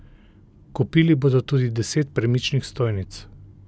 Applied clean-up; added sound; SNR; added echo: none; none; none; none.